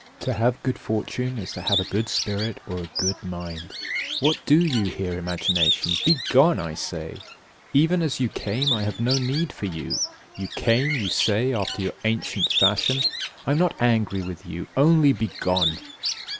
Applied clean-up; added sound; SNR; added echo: none; Bird; 6 dB; none.